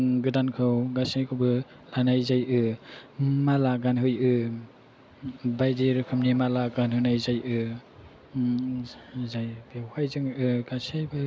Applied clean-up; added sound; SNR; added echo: none; none; none; none.